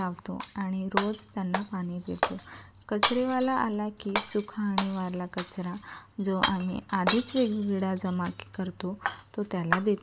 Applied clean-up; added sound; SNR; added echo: none; Shatter; 3 dB; none.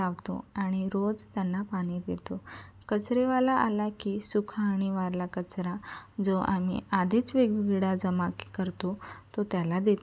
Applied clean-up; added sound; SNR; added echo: none; none; none; none.